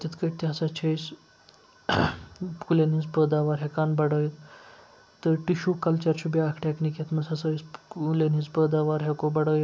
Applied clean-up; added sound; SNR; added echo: none; none; none; none.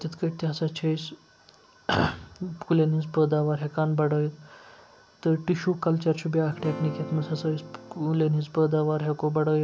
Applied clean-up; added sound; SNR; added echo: none; Acoustic guitar / Strum; 13 dB; none.